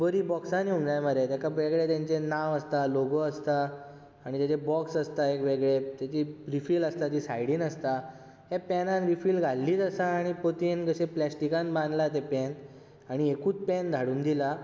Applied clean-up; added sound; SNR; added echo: none; none; none; none.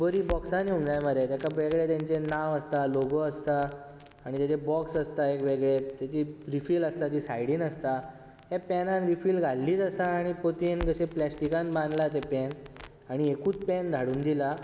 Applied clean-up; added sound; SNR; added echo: none; Crackle; 18 dB; none.